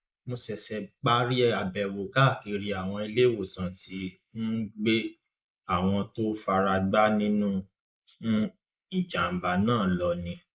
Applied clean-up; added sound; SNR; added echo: neural mask model Resemble Enhance denoiser.